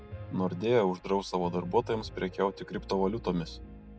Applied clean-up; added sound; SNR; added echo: none; Piano; 14 dB; none.